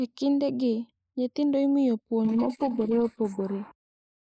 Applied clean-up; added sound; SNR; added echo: neural mask model Resemble Enhance denoiser.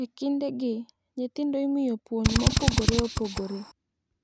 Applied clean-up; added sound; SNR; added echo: none; Drill; -5 dB; none.